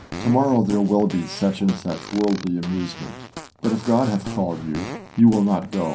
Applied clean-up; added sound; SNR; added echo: none; Fart; 14 dB; reverberation time 0.3 s.